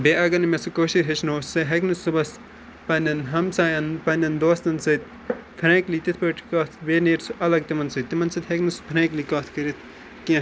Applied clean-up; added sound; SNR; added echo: none; none; none; none.